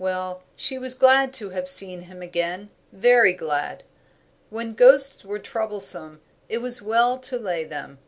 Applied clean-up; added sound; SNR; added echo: none; none; none; none.